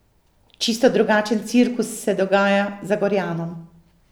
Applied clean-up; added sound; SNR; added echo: none; none; none; none.